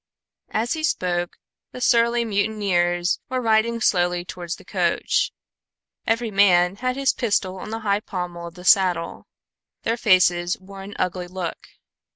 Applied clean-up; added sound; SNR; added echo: none; none; none; none.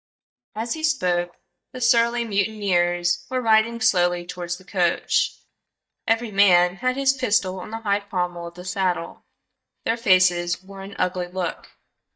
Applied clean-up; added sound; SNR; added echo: neural mask model DeepFilterNet 3.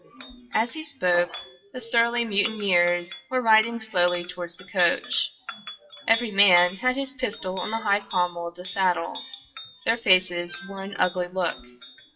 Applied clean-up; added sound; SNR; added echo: classical method WPE with log-MMSE.